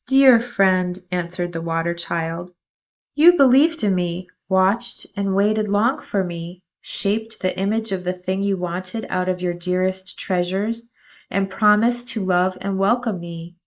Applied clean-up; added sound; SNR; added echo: neural mask model Resemble Enhance denoiser.